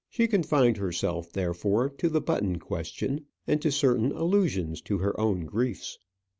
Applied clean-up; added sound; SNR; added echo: none; none; none; none.